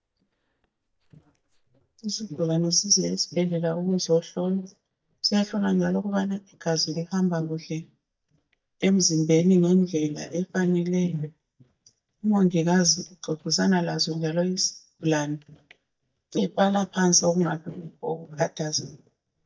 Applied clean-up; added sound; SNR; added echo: neural mask model DeepFilterNet 3.